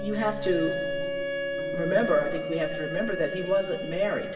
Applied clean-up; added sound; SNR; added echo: none; Wind instrument, woodwind instrument; 4 dB; reverberation time 2.1 s.